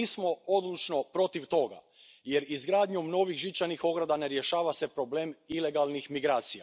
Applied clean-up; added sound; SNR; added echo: none; none; none; none.